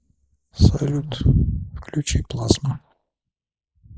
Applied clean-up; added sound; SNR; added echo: neural mask model Resemble Enhance denoiser.